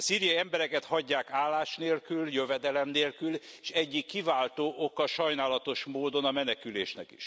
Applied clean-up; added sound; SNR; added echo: none; none; none; none.